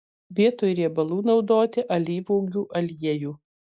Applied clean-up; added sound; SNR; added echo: none; none; none; none.